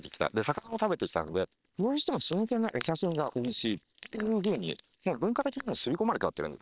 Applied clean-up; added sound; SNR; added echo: neural separator model SepFormer WHAM!.